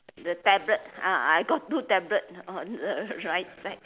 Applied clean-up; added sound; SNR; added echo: none; none; none; none.